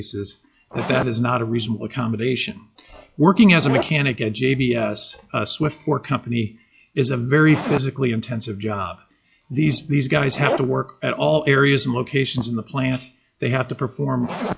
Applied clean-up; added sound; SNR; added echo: classical method log-MMSE.